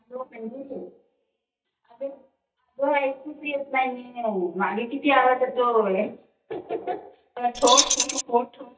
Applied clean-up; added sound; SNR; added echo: neural mask model DeepFilterNet 3.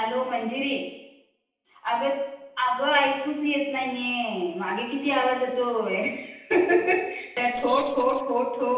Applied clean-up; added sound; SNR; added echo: neural separator model SepFormer DNS4.